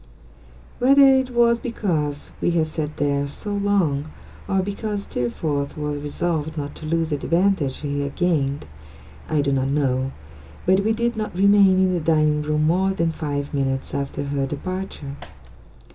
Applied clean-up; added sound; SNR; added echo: none; Mechanical fan; 18 dB; reverberation time 0.2 s.